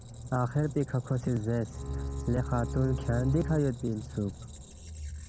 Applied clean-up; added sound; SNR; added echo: none; Bowed string instrument + Squeak; 7 dB; none.